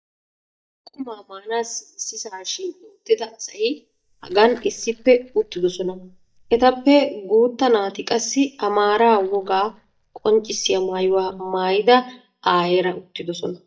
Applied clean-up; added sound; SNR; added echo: neural mask model DeepFilterNet 3.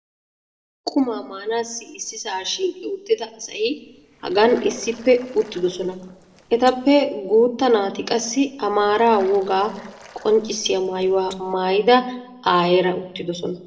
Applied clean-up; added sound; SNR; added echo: neural separator model SepFormer DNS4.